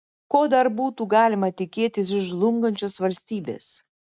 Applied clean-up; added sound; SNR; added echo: none; none; none; none.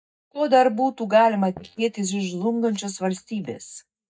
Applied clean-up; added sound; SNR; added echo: neural mask model DeepFilterNet 3.